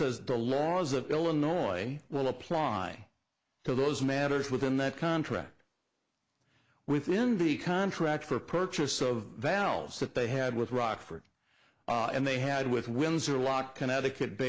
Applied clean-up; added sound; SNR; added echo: neural mask model Resemble Enhance denoiser.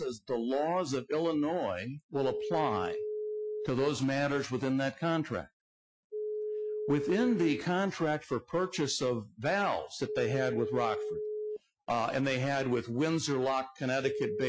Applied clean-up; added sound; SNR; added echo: classical method Wiener filter.